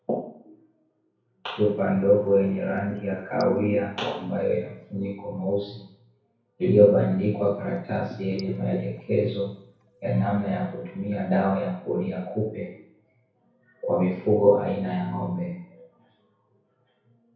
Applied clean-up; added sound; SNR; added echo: none; Bathtub (filling or washing); 17 dB; reverberation time 0.6 s.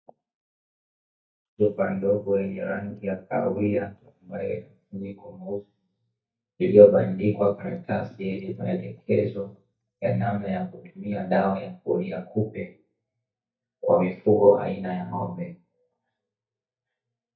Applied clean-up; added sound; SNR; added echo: neural mask model DeepFilterNet 3.